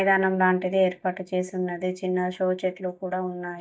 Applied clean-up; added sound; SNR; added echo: neural mask model DeepFilterNet 3.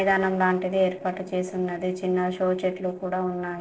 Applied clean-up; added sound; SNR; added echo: neural separator model SepFormer DNS4.